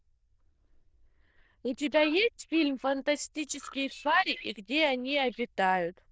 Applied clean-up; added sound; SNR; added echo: neural diffusion model UNIVERSE++.